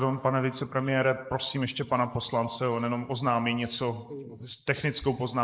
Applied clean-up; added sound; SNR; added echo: neural mask model Resemble Enhance denoiser.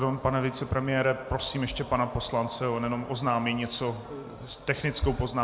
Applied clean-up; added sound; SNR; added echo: none; none; none; none.